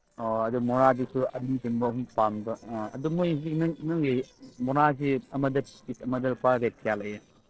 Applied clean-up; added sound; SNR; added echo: neural separator model SepFormer DNS4.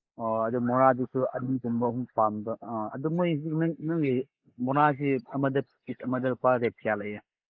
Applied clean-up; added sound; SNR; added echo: neural mask model Resemble Enhance denoiser.